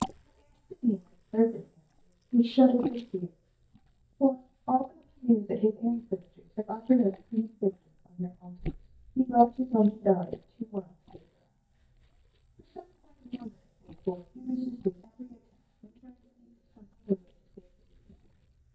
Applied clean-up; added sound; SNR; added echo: neural mask model DeepFilterNet 3.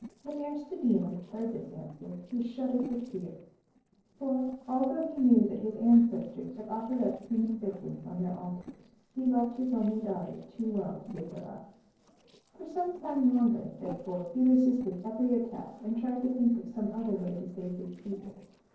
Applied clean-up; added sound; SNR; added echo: neural separator model SepFormer DNS4.